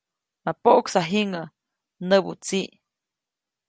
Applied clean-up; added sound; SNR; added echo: none; none; none; none.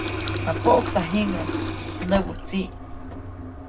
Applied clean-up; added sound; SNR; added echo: none; Water tap, faucet; 3 dB; reverberation time 0.4 s.